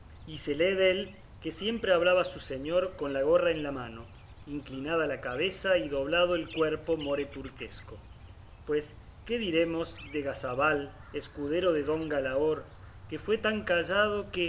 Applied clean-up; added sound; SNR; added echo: none; Chirp, tweet; 18 dB; none.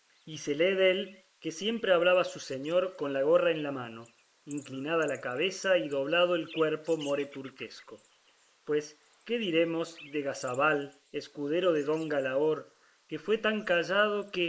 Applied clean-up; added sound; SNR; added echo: neural mask model Resemble Enhance denoiser.